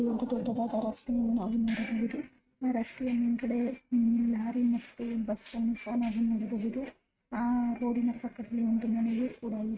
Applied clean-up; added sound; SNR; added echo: neural mask model RNNoise.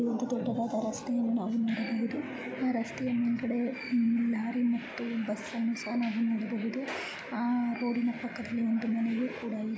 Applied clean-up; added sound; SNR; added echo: none; none; none; none.